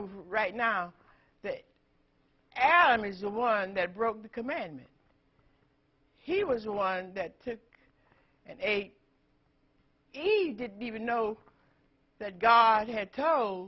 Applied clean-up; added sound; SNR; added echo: none; none; none; none.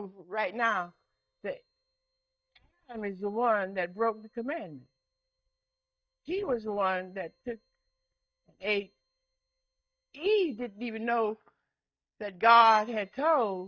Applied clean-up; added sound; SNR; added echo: neural mask model DeepFilterNet 3.